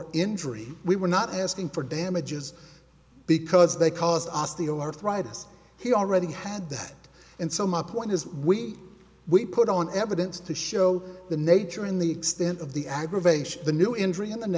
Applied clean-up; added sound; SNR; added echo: none; none; none; none.